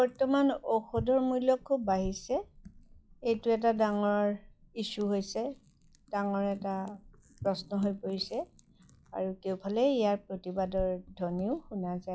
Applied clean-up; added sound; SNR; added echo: classical method log-MMSE.